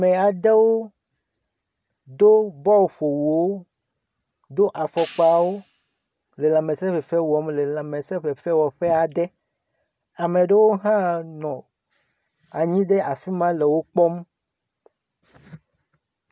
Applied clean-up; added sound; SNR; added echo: none; Hi-hat; 18 dB; none.